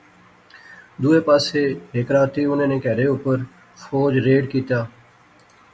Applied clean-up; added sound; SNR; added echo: none; none; none; none.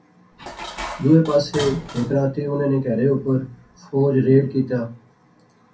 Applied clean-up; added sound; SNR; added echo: none; Dishes, pots, and pans; 14 dB; reverberation time 0.3 s.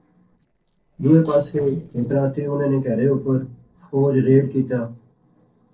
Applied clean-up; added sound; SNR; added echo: neural separator model SepFormer DNS4.